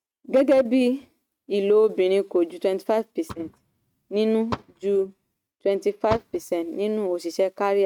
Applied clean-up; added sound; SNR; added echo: neural mask model RNNoise.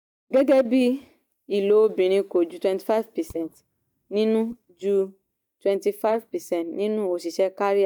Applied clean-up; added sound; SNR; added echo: neural mask model DeepFilterNet 3.